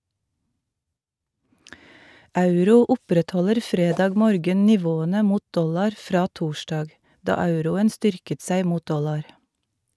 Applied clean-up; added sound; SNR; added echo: neural mask model RNNoise.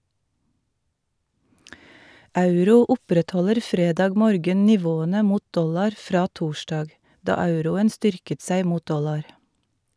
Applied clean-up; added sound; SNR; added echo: none; none; none; none.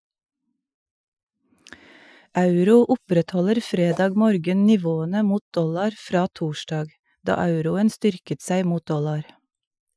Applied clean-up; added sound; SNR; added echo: classical method Wiener filter.